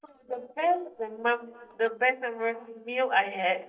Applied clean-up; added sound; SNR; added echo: neural mask model DeepFilterNet 3.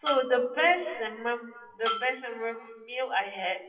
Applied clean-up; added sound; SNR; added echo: classical method WPE with log-MMSE.